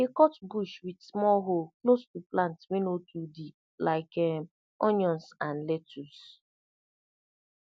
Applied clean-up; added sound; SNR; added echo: none; none; none; none.